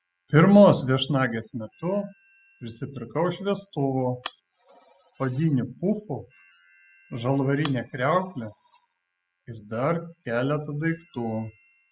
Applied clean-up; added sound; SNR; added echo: classical method spectral subtraction.